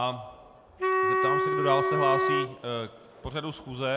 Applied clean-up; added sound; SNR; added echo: none; Wind instrument, woodwind instrument; -4 dB; none.